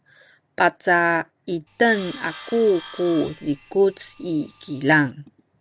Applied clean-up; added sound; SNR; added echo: none; Sawing; 20 dB; none.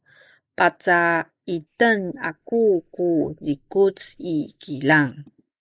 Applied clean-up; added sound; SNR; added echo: neural mask model Resemble Enhance denoiser.